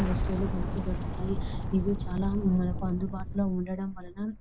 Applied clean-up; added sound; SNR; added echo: none; Boom; 1 dB; none.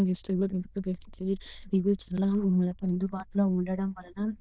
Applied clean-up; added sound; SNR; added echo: neural diffusion model UNIVERSE++.